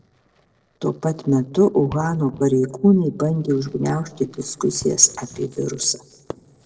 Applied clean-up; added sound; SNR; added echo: neural separator model SepFormer DNS4.